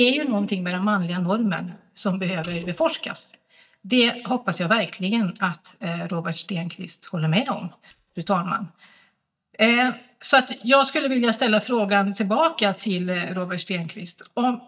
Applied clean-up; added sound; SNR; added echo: neural mask model DeepFilterNet 3.